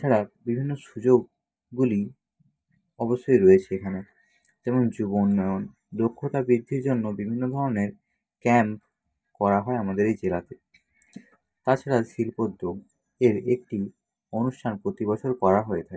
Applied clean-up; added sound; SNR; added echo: neural mask model DeepFilterNet 3.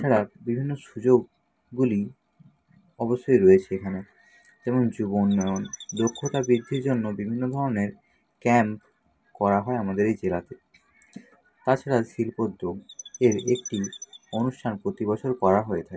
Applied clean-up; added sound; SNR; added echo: none; Chirp, tweet; 16 dB; none.